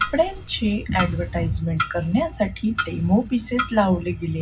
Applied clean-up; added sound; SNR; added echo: none; Clock; 9 dB; reverberation time 0.4 s.